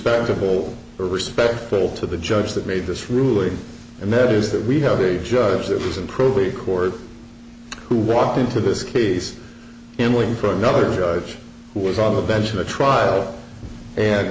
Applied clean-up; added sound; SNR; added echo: none; none; none; none.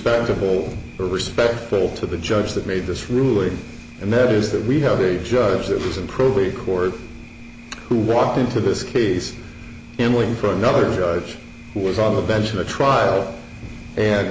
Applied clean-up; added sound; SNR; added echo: none; Thunder; 19 dB; none.